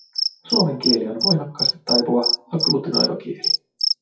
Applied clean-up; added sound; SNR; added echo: classical method WPE with log-MMSE.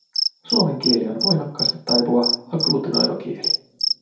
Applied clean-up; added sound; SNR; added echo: none; Cricket; 1 dB; reverberation time 0.6 s.